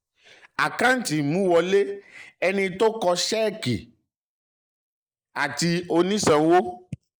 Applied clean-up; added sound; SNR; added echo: neural mask model Resemble Enhance denoiser.